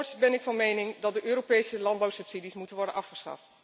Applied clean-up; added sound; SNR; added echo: none; none; none; none.